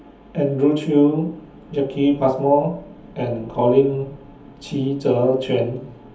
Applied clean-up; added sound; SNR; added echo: none; none; none; reverberation time 0.7 s.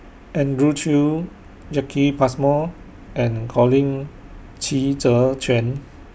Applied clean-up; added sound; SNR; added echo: none; none; none; none.